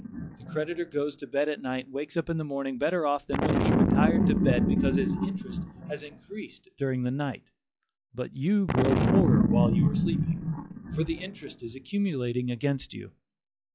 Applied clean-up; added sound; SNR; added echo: classical method log-MMSE.